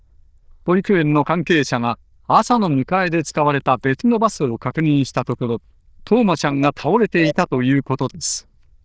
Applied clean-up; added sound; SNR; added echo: neural diffusion model UNIVERSE++.